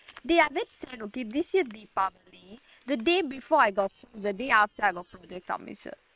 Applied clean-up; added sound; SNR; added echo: neural separator model SepFormer WHAM!.